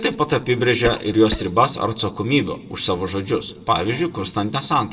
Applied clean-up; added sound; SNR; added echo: none; Cough; 11 dB; reverberation time 1.0 s.